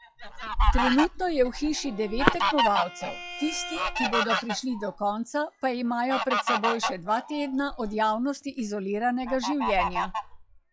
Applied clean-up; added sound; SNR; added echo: classical method log-MMSE.